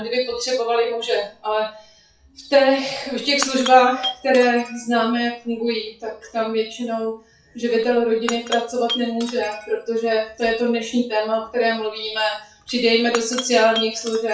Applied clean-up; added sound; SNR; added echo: classical method WPE with log-MMSE.